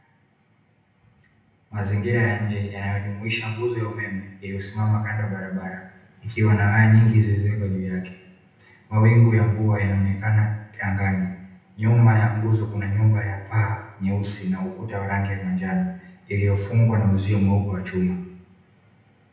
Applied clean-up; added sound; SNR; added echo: none; none; none; reverberation time 0.9 s.